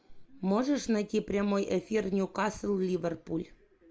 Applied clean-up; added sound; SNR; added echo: none; none; none; none.